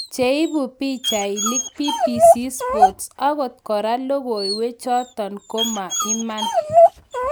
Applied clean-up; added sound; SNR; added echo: none; Dog; -3 dB; none.